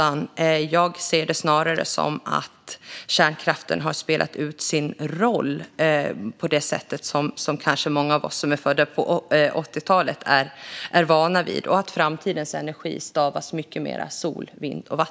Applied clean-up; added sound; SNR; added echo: none; none; none; none.